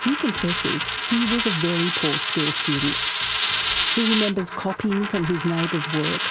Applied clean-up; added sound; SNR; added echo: none; Coin (dropping); 0 dB; none.